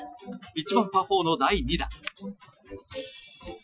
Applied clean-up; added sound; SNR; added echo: classical method Wiener filter.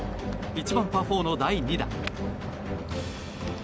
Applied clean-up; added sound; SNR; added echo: none; Bowed string instrument; 12 dB; none.